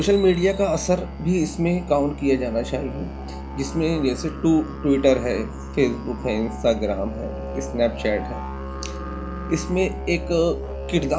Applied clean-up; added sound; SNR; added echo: none; Musical instrument; 9 dB; none.